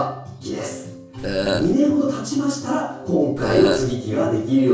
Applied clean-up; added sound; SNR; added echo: none; Burping, eructation; 2 dB; reverberation time 0.6 s.